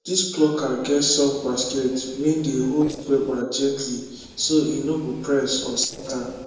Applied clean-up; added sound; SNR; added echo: neural separator model SepFormer DNS4.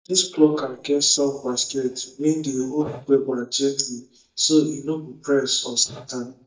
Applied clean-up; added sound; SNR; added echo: neural mask model DeepFilterNet 3.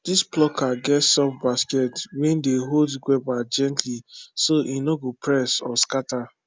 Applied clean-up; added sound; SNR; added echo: none; none; none; none.